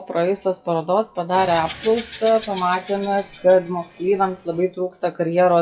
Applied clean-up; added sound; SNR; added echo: classical method WPE with log-MMSE.